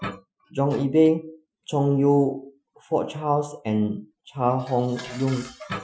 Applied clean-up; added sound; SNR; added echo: classical method Wiener filter.